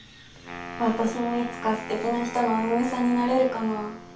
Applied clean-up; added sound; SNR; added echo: none; Wind instrument, woodwind instrument; 12 dB; reverberation time 0.3 s.